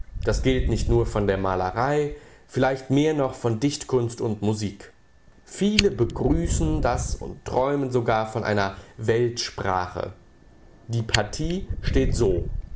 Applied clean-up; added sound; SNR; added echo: none; Fire; 6 dB; none.